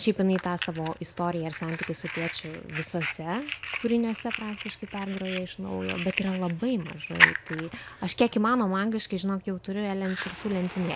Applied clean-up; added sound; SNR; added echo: none; Fire; 5 dB; none.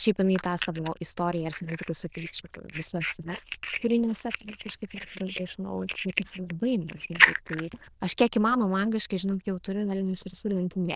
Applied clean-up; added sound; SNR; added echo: neural diffusion model UNIVERSE++.